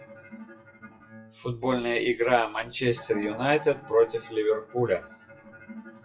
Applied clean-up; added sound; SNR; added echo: classical method WPE with log-MMSE.